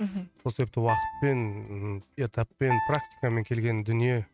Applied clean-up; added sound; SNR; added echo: neural mask model RNNoise.